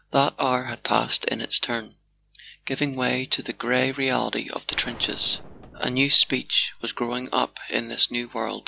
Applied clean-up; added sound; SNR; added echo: none; Gunshot, gunfire; 18 dB; none.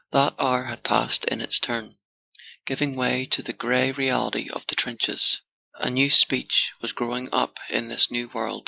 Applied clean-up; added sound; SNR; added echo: neural mask model Resemble Enhance denoiser.